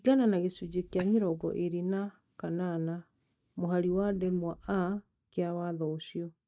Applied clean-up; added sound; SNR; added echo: neural mask model DeepFilterNet 3.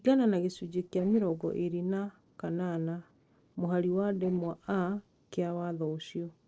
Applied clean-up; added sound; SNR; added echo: neural separator model SepFormer DNS4.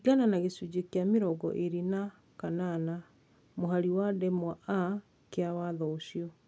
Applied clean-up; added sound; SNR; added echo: none; none; none; none.